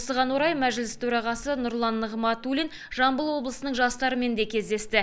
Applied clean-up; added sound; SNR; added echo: none; none; none; none.